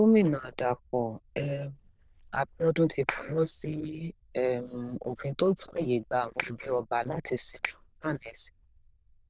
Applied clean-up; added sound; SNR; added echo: neural diffusion model UNIVERSE++.